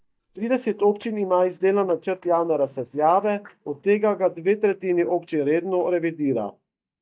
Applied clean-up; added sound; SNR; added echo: neural mask model DeepFilterNet 3.